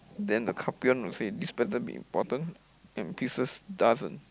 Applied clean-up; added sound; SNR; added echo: none; none; none; none.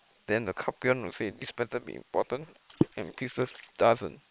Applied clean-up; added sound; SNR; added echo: neural separator model SepFormer WHAM!.